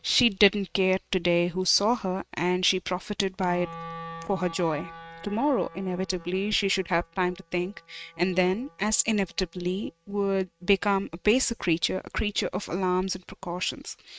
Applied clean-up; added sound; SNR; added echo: neural mask model RNNoise.